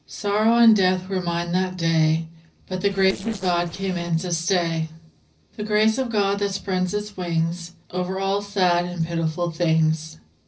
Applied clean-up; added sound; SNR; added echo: neural separator model SepFormer DNS4.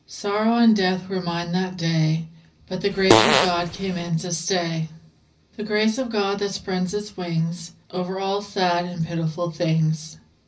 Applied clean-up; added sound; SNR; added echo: none; Fart; -3 dB; reverberation time 0.4 s.